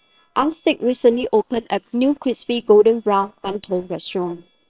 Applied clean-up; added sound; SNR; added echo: neural separator model SepFormer WHAM!.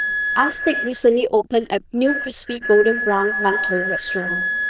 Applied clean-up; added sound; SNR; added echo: neural diffusion model UNIVERSE++.